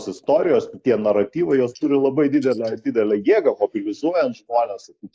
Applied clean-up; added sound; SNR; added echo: neural mask model Resemble Enhance denoiser.